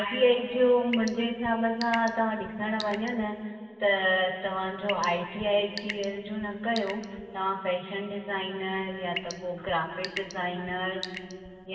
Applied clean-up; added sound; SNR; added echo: none; Drip / Sink (filling or washing) / Water tap, faucet / Water; 14 dB; reverberation time 2.4 s.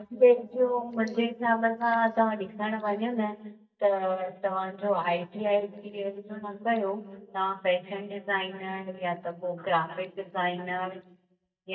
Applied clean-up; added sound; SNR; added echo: neural mask model DeepFilterNet 3.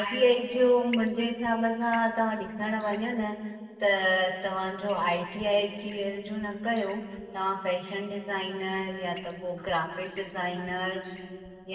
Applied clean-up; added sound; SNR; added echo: neural separator model SepFormer DNS4.